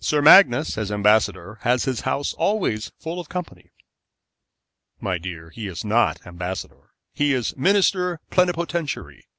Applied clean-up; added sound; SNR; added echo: none; none; none; none.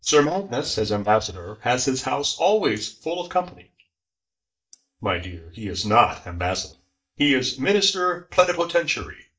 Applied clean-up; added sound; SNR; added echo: neural mask model DeepFilterNet 3.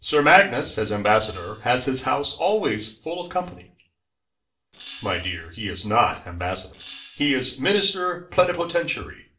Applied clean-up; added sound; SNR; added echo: neural separator model SepFormer DNS4.